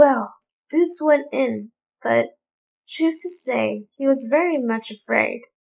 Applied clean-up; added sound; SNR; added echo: neural mask model Resemble Enhance denoiser.